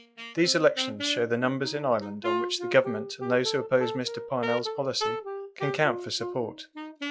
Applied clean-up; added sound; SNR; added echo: classical method log-MMSE.